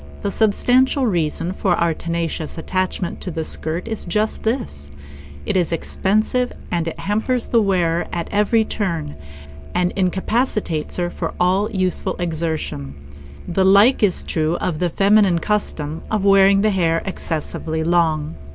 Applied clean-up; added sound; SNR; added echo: none; Musical instrument; 15 dB; none.